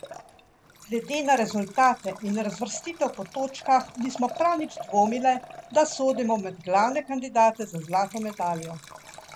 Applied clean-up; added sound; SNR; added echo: none; Liquid; 17 dB; none.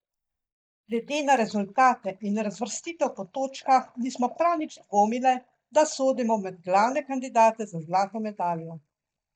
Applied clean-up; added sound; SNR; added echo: neural mask model DeepFilterNet 3.